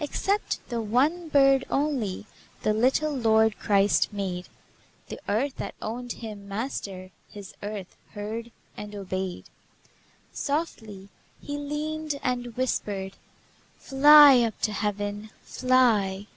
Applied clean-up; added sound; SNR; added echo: none; none; none; none.